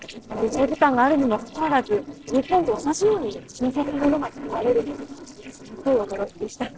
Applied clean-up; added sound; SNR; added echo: neural separator model SepFormer DNS4.